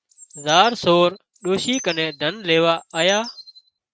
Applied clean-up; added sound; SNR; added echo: neural mask model RNNoise.